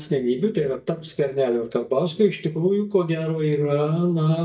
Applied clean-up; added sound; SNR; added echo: neural mask model DeepFilterNet 3.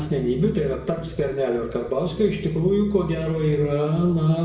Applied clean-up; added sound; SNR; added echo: none; Bass guitar; 17 dB; reverberation time 0.8 s.